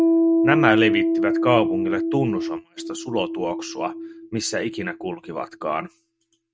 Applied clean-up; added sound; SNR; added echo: neural mask model RNNoise.